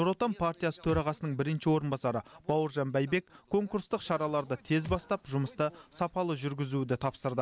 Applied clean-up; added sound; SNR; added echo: none; Thump, thud; 19 dB; none.